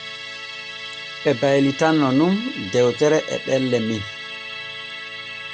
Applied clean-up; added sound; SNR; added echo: none; Musical instrument; 11 dB; none.